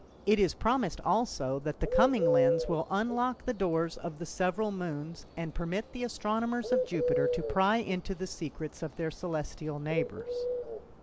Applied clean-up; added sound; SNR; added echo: none; Bird; 4 dB; none.